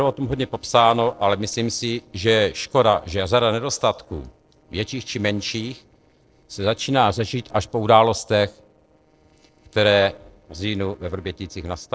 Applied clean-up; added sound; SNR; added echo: neural separator model SepFormer DNS4.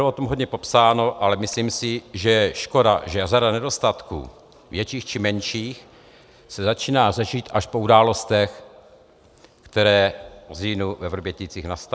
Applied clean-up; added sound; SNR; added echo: none; none; none; none.